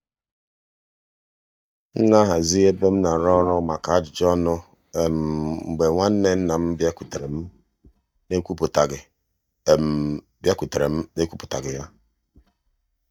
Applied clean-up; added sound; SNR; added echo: neural mask model DeepFilterNet 3.